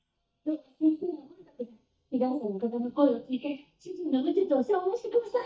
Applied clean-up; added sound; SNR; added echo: neural mask model DeepFilterNet 3.